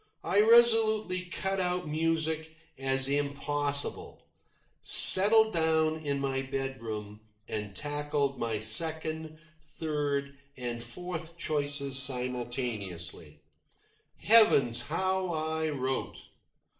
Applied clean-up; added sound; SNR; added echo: neural separator model SepFormer DNS4.